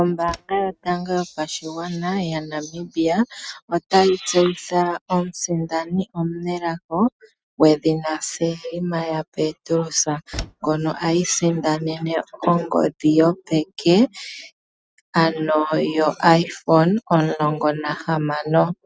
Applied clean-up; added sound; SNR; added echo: neural mask model RNNoise.